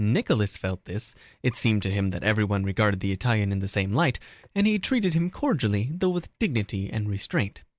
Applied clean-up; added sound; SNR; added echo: none; none; none; none.